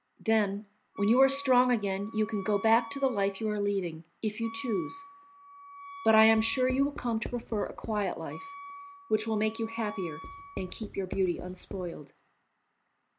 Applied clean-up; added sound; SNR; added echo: none; Wind instrument, woodwind instrument + Writing; 15 dB; none.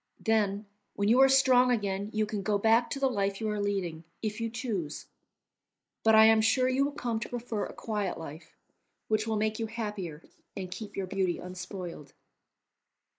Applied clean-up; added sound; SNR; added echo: neural mask model Resemble Enhance denoiser.